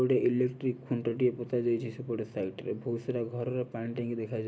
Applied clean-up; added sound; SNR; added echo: none; none; none; none.